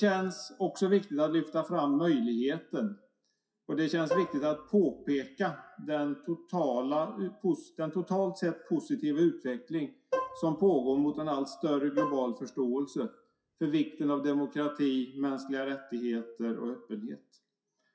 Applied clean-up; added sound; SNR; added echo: classical method WPE with log-MMSE.